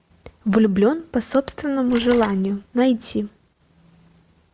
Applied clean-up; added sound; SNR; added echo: none; Telephone; 16 dB; none.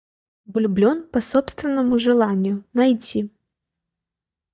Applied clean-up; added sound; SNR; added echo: neural mask model DeepFilterNet 3.